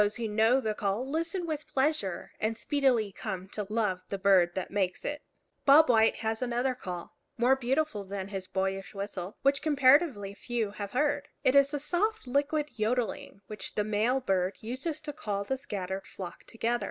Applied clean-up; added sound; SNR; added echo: none; none; none; none.